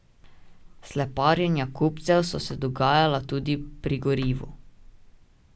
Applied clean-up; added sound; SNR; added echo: none; none; none; none.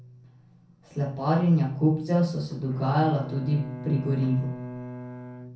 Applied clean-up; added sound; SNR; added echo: none; Bowed string instrument; 14 dB; reverberation time 0.5 s.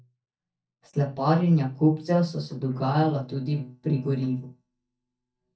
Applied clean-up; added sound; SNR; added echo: neural mask model DeepFilterNet 3.